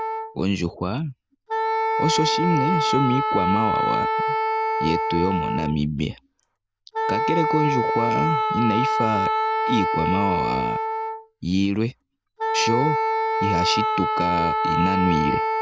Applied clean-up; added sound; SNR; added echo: none; Wind instrument, woodwind instrument; -2 dB; none.